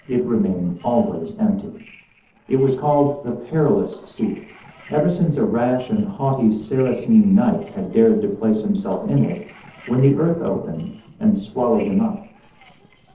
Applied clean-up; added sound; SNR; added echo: neural separator model SepFormer DNS4.